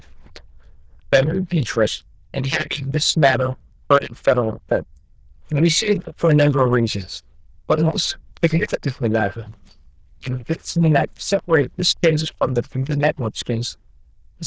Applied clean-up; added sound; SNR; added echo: neural diffusion model UNIVERSE++.